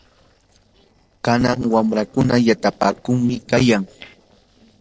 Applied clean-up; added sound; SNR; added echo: neural separator model SepFormer DNS4.